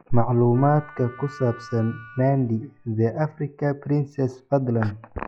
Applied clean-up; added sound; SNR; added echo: classical method log-MMSE.